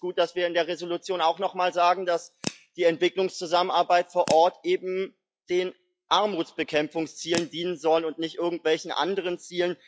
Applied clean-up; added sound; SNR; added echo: classical method log-MMSE.